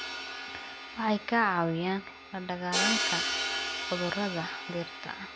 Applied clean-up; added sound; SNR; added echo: none; Crash cymbal; 2 dB; none.